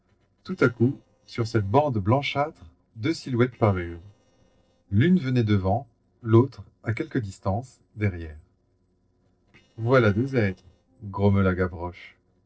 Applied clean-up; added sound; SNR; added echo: neural separator model SepFormer DNS4.